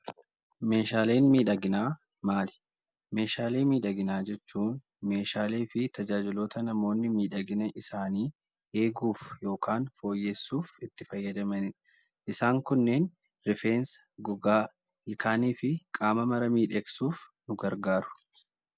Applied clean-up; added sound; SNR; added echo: none; none; none; none.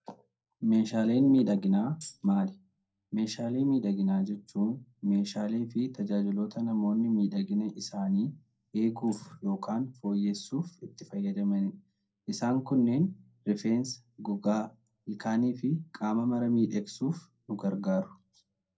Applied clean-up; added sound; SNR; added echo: neural separator model SepFormer DNS4.